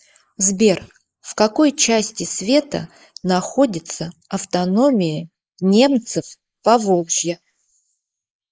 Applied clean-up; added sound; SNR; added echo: neural mask model Resemble Enhance denoiser.